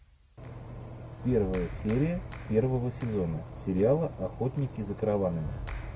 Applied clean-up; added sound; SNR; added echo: none; Clapping; 14 dB; none.